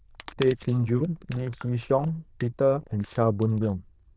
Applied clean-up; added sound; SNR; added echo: neural diffusion model UNIVERSE++.